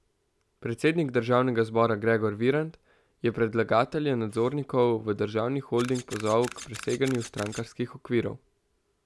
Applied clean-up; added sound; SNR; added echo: none; Camera; 17 dB; none.